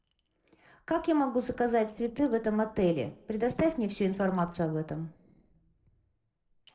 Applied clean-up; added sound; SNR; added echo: neural separator model SepFormer DNS4.